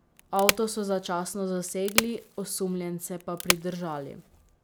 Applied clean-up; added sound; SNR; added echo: none; Wood; 3 dB; none.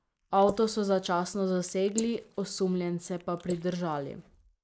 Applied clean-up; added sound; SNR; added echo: neural mask model Resemble Enhance denoiser.